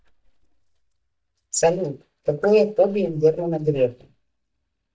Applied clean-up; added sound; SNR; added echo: neural mask model DeepFilterNet 3.